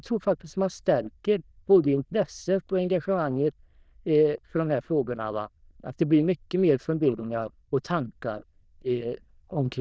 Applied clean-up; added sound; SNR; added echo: neural diffusion model UNIVERSE++.